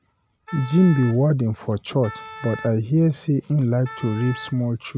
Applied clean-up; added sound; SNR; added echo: none; Wind instrument, woodwind instrument; 18 dB; none.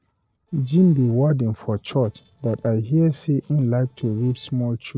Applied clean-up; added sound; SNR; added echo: neural separator model SepFormer DNS4.